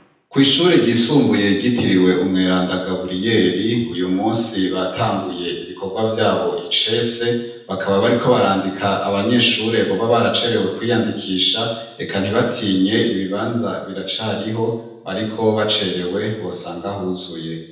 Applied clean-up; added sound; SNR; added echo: none; none; none; reverberation time 0.8 s.